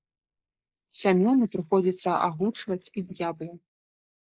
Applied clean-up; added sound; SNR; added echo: neural mask model Resemble Enhance denoiser.